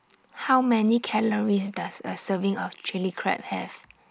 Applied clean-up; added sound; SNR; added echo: none; none; none; none.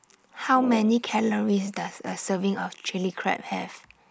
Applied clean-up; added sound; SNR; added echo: none; Brass instrument; 12 dB; none.